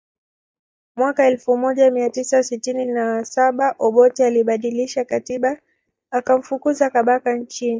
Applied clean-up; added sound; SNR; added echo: neural mask model DeepFilterNet 3.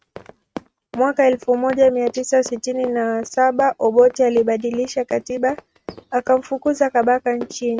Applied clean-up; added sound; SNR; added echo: neural mask model RNNoise.